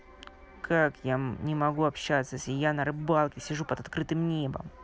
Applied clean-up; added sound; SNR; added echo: none; none; none; none.